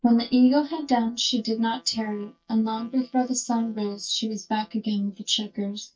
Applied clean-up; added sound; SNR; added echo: neural mask model DeepFilterNet 3.